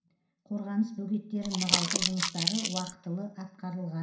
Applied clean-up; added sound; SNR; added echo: none; Crumpling, crinkling; -3 dB; reverberation time 0.5 s.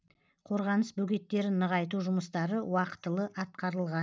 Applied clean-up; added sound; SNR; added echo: none; none; none; none.